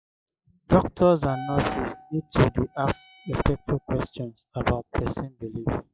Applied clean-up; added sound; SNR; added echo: classical method log-MMSE.